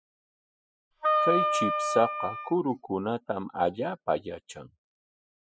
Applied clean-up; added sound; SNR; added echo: classical method spectral subtraction.